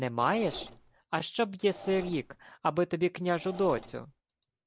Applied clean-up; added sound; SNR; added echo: none; Engine / Mechanisms; 16 dB; none.